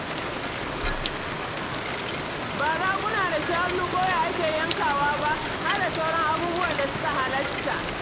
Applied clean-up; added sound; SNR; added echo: none; Rain; 1 dB; none.